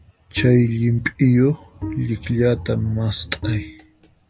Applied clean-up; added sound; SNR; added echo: none; Bowed string instrument; 13 dB; none.